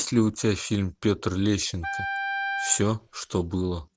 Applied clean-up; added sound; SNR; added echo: none; Wind instrument, woodwind instrument; 6 dB; none.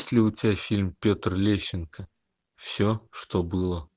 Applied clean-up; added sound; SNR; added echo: none; none; none; none.